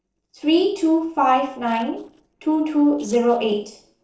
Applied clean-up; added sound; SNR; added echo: neural separator model SepFormer DNS4.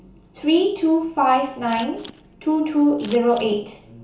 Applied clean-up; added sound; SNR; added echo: none; Scissors; 18 dB; reverberation time 0.8 s.